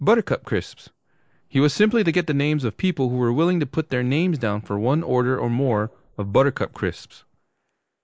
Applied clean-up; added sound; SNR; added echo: neural mask model Resemble Enhance denoiser.